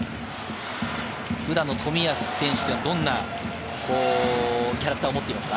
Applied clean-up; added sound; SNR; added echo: none; none; none; none.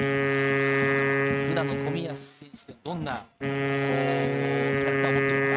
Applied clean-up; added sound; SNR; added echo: neural mask model RNNoise.